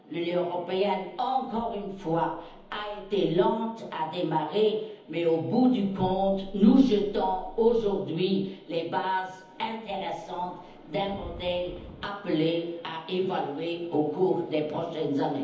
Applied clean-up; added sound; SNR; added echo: none; Wind; 15 dB; reverberation time 1.3 s.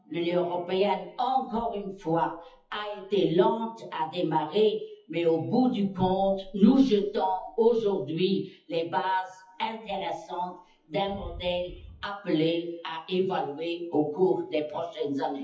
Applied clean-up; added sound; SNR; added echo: classical method WPE with log-MMSE.